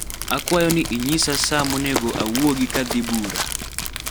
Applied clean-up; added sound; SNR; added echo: none; Run + Crumpling, crinkling; 5 dB; none.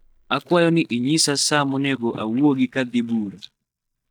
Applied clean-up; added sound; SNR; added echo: neural mask model DeepFilterNet 3.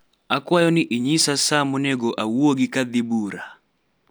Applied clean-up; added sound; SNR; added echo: none; none; none; none.